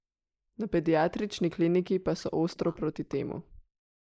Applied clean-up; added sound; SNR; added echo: neural mask model Resemble Enhance denoiser.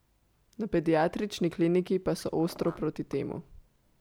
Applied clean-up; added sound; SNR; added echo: none; Car; 19 dB; none.